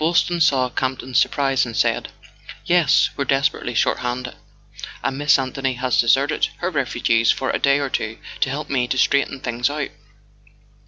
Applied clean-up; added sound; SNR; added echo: none; none; none; none.